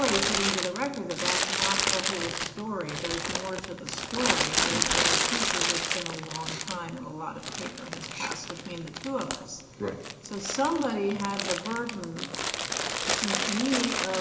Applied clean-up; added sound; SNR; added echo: none; Crumpling, crinkling; -2 dB; reverberation time 0.8 s.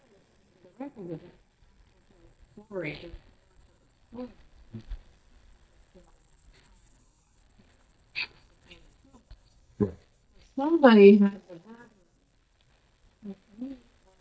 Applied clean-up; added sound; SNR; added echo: neural mask model DeepFilterNet 3.